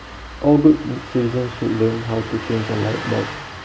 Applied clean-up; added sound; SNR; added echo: none; Engine starting; 12 dB; none.